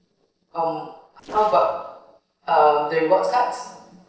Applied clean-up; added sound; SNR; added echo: neural separator model SepFormer DNS4.